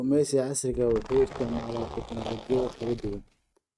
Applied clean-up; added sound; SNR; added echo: neural mask model RNNoise.